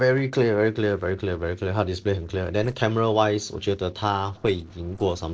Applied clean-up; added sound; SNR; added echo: neural separator model SepFormer DNS4.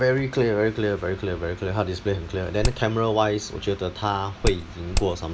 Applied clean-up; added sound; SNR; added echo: none; Hammer; 1 dB; none.